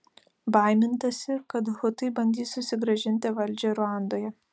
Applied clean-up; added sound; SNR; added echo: none; none; none; none.